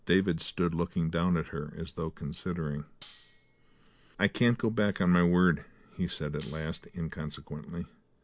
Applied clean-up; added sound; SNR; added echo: none; Cutlery, silverware; 18 dB; none.